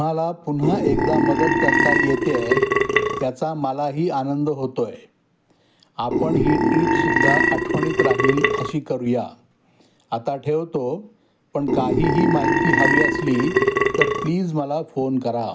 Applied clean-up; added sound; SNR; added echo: none; Burping, eructation; -5 dB; none.